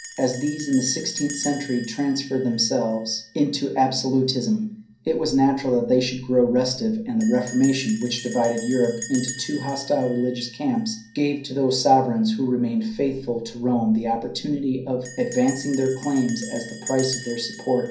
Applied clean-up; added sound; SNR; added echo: none; Bell; 17 dB; reverberation time 0.6 s.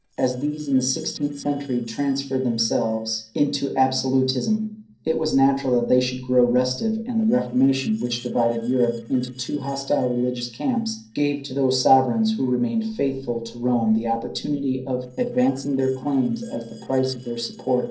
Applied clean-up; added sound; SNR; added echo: neural separator model SepFormer DNS4.